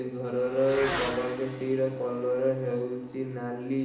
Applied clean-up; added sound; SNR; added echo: none; Motorcycle / Accelerating, revving, vroom; 10 dB; reverberation time 0.8 s.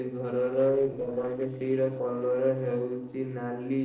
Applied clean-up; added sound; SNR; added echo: neural separator model SepFormer DNS4.